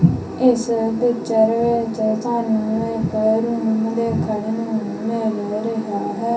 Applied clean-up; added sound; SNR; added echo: none; none; none; reverberation time 0.3 s.